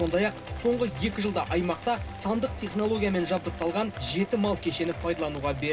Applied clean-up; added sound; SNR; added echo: none; Rain; 18 dB; reverberation time 0.2 s.